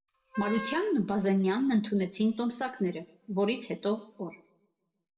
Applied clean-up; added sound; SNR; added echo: none; Wind instrument, woodwind instrument; 11 dB; reverberation time 0.5 s.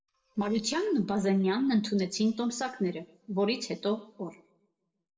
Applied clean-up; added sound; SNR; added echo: neural separator model SepFormer DNS4.